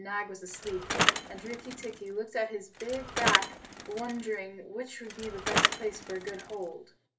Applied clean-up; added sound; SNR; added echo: none; Bicycle; -3 dB; reverberation time 0.3 s.